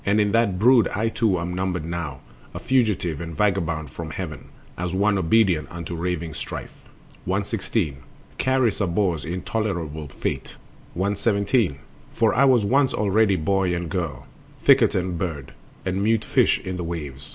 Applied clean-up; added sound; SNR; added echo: none; none; none; none.